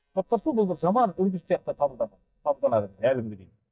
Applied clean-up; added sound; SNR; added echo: neural mask model DeepFilterNet 3.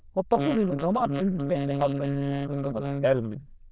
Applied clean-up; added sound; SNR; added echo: neural diffusion model UNIVERSE++.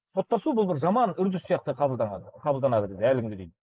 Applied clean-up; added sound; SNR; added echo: neural mask model Resemble Enhance denoiser.